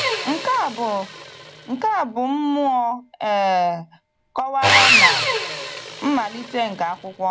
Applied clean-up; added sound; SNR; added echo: none; Sawing; 0 dB; none.